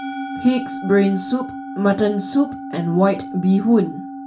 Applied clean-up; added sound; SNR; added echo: none; Musical instrument; 10 dB; reverberation time 0.2 s.